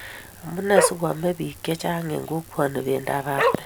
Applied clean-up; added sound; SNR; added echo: none; Dog; 3 dB; none.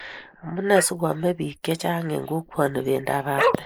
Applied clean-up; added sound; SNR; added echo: neural mask model Resemble Enhance denoiser.